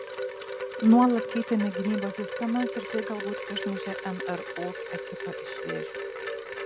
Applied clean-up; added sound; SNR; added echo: none; Wind chime; 6 dB; none.